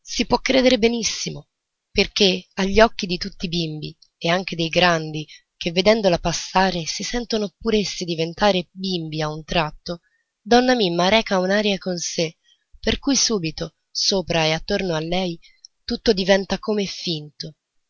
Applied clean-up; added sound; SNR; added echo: none; none; none; none.